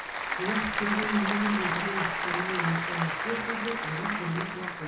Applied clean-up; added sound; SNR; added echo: none; Applause / Crowd; -2 dB; reverberation time 0.6 s.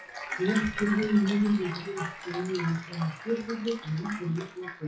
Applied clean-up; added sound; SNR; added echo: classical method WPE with log-MMSE.